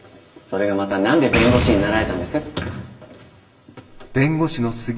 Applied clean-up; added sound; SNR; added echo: none; Boom; 6 dB; reverberation time 0.9 s.